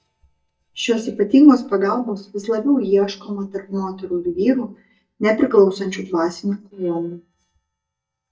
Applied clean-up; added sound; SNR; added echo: neural mask model DeepFilterNet 3.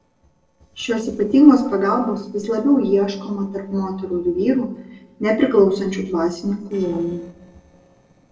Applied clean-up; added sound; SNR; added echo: neural separator model SepFormer DNS4.